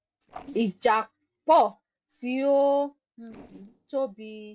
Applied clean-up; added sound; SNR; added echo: neural separator model SepFormer DNS4.